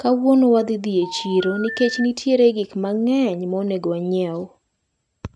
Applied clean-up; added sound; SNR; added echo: neural mask model RNNoise.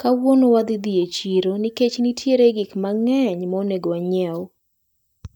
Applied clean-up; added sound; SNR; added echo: neural mask model DeepFilterNet 3.